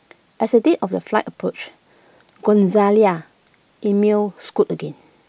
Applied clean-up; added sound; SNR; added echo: none; none; none; none.